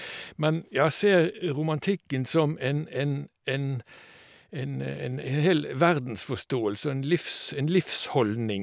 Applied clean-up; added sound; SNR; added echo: none; none; none; none.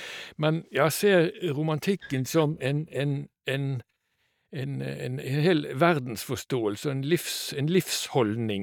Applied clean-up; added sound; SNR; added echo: neural mask model DeepFilterNet 3.